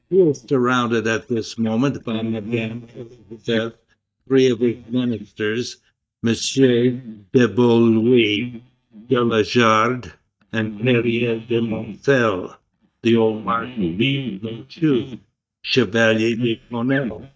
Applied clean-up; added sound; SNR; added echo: neural mask model DeepFilterNet 3.